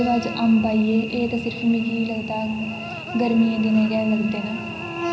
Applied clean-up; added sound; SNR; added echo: none; Cricket / Buzz; 11 dB; reverberation time 0.4 s.